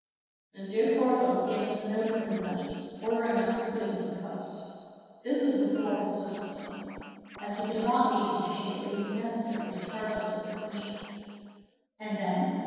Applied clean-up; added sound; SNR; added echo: neural separator model SepFormer DNS4.